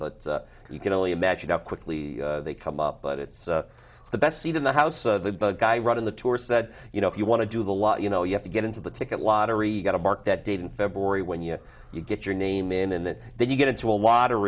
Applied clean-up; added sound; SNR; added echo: none; none; none; none.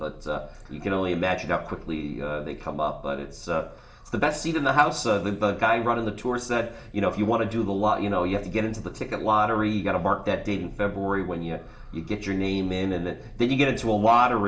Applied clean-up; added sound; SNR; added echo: none; none; none; reverberation time 0.4 s.